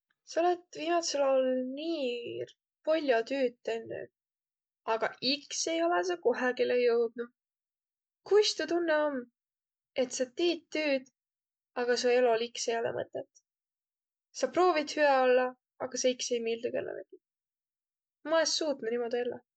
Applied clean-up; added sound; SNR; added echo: none; none; none; none.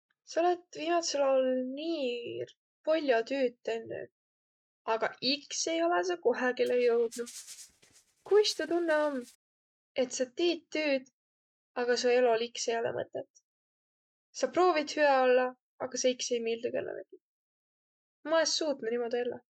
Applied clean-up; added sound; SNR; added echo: neural mask model RNNoise.